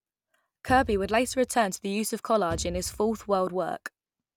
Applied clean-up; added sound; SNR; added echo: none; Bass drum / Thump, thud; 14 dB; none.